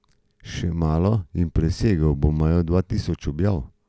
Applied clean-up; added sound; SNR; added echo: none; none; none; none.